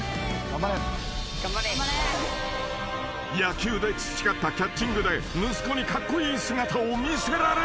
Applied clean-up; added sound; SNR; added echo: none; Gunshot, gunfire; 12 dB; none.